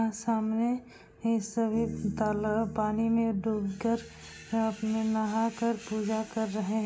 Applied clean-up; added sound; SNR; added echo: none; Bass guitar; 15 dB; none.